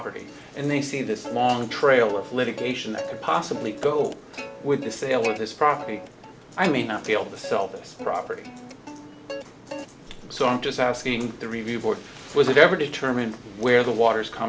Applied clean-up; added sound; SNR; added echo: none; Plucked string instrument; 16 dB; none.